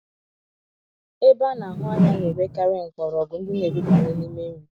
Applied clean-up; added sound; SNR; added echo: none; Whoosh, swoosh, swish; -1 dB; none.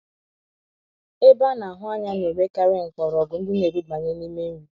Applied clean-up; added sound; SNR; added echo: none; none; none; none.